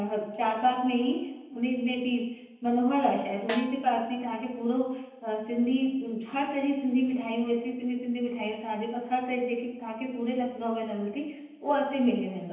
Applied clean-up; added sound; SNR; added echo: none; Snare drum; 12 dB; reverberation time 0.9 s.